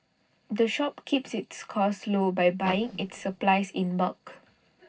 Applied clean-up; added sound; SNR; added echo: neural separator model SepFormer DNS4.